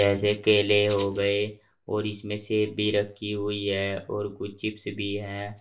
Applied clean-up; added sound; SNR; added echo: none; Rattle (instrument); 17 dB; reverberation time 0.3 s.